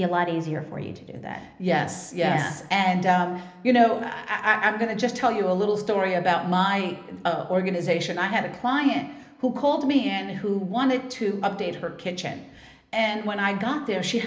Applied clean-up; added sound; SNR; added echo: none; none; none; reverberation time 0.8 s.